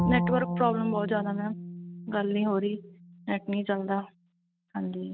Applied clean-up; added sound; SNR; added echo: neural mask model RNNoise.